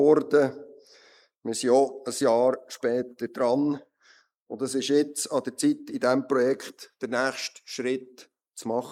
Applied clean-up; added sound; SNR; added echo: neural mask model Resemble Enhance denoiser.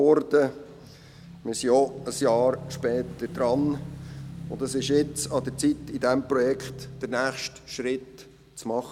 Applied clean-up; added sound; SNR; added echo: none; Motorcycle / Engine; 14 dB; none.